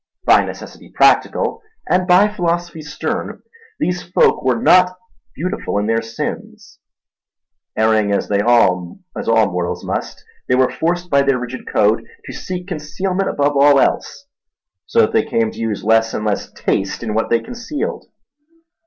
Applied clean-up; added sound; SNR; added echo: none; none; none; none.